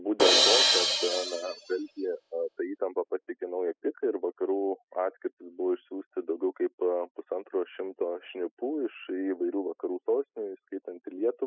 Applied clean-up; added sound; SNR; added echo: classical method spectral subtraction.